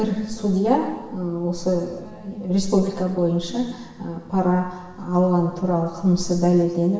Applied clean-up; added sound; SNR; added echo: none; none; none; reverberation time 1.1 s.